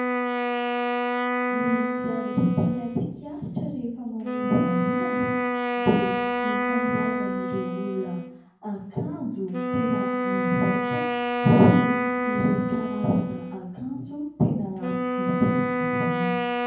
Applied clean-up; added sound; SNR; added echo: none; Wind instrument, woodwind instrument; 1 dB; reverberation time 0.9 s.